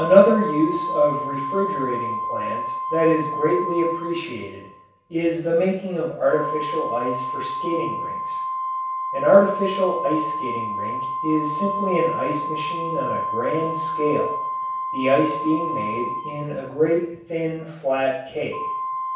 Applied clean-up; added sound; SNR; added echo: none; Organ; 5 dB; reverberation time 0.7 s.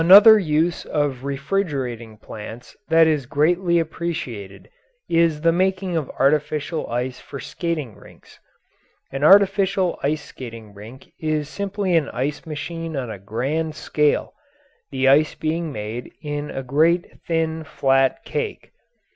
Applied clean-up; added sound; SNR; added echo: none; none; none; none.